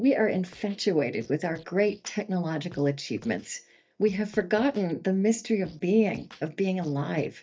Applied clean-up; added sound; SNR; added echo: neural mask model DeepFilterNet 3.